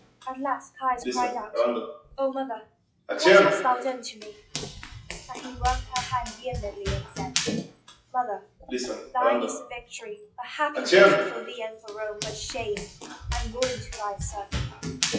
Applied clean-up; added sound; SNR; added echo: classical method WPE with log-MMSE.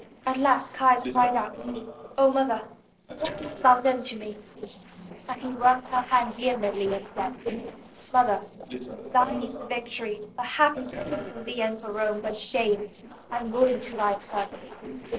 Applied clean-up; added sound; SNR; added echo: neural separator model SepFormer DNS4.